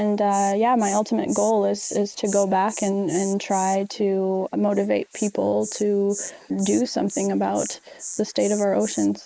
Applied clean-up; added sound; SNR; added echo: neural mask model Resemble Enhance denoiser.